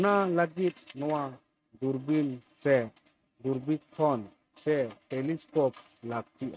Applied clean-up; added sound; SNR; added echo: neural mask model RNNoise.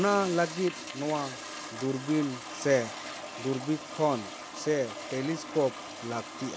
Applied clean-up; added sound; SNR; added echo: none; Toilet flush; 10 dB; none.